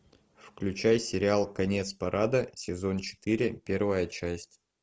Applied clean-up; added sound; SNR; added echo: none; none; none; none.